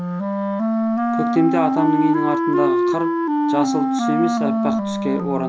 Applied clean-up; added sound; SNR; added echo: none; Wind instrument, woodwind instrument; -4 dB; none.